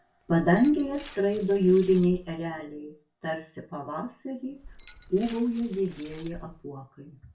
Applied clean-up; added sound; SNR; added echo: none; Glass; 16 dB; reverberation time 0.3 s.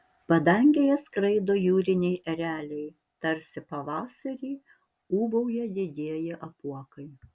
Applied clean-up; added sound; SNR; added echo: none; none; none; none.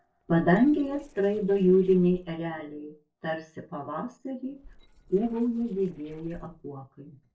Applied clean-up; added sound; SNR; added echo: neural separator model SepFormer DNS4.